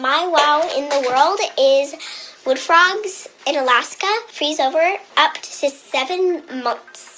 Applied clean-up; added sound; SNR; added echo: none; none; none; none.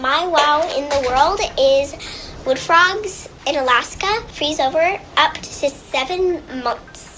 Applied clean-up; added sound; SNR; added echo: none; Thunder / Rain; 20 dB; none.